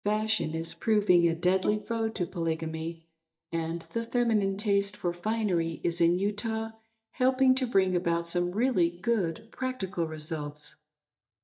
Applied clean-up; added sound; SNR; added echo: neural mask model DeepFilterNet 3.